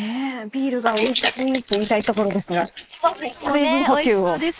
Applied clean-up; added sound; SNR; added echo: neural mask model Resemble Enhance denoiser.